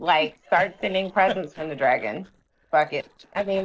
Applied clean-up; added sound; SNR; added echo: neural separator model SepFormer DNS4.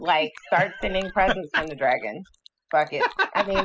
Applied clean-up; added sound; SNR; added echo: classical method spectral subtraction.